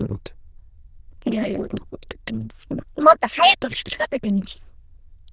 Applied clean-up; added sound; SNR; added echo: neural diffusion model UNIVERSE++.